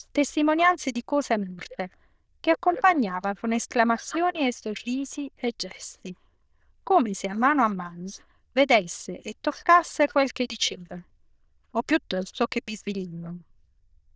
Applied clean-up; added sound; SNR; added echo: neural diffusion model UNIVERSE++.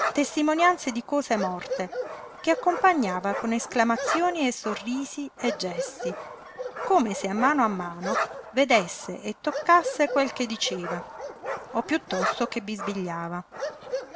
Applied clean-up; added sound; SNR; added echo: none; Bark; 8 dB; none.